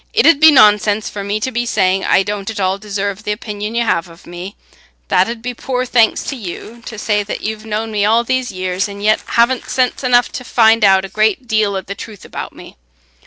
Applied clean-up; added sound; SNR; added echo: neural separator model SepFormer DNS4.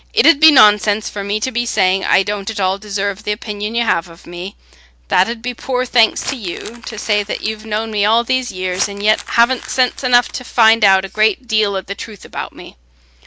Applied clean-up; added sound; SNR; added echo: none; Crumpling, crinkling; 16 dB; none.